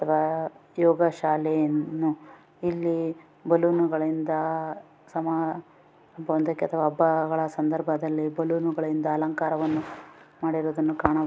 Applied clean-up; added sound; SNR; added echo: none; none; none; none.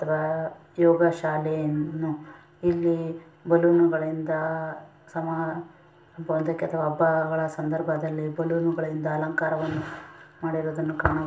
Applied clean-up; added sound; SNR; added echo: none; none; none; reverberation time 0.4 s.